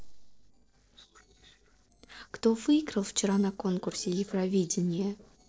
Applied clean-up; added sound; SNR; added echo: neural separator model SepFormer DNS4.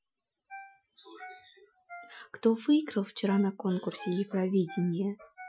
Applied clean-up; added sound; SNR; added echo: classical method Wiener filter.